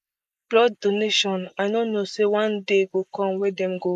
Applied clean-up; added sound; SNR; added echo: neural mask model Resemble Enhance denoiser.